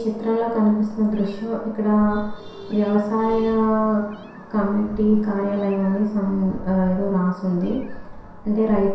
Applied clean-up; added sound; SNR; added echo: none; Meow; 14 dB; reverberation time 0.7 s.